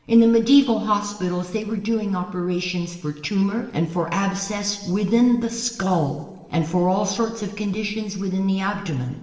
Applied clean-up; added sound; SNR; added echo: neural separator model SepFormer DNS4.